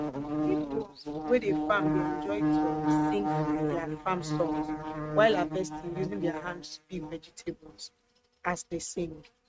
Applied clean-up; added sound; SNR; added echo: neural mask model RNNoise.